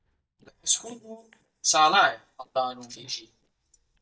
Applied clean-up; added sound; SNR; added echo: neural mask model DeepFilterNet 3.